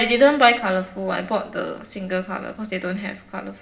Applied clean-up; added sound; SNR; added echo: none; none; none; reverberation time 0.7 s.